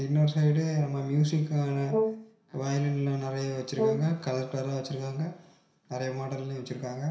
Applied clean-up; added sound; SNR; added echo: none; Brass instrument; 5 dB; reverberation time 0.7 s.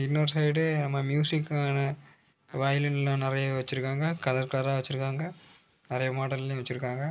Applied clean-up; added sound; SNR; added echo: none; none; none; none.